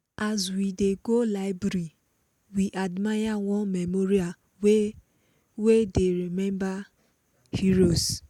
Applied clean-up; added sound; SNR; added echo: none; none; none; none.